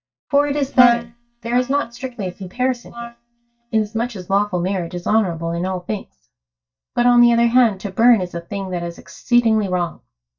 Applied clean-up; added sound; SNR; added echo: neural mask model DeepFilterNet 3.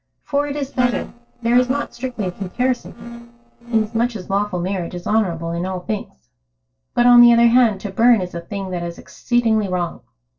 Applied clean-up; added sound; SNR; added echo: neural separator model SepFormer DNS4.